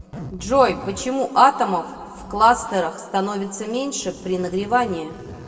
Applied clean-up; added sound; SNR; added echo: none; Zipper (clothing); 19 dB; reverberation time 1.7 s.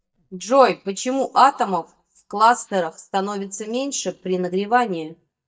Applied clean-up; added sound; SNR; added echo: neural mask model DeepFilterNet 3.